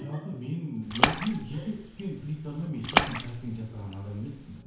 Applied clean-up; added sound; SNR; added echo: none; Splash, splatter; -2 dB; reverberation time 0.9 s.